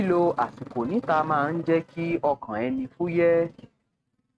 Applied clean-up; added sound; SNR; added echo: neural mask model RNNoise.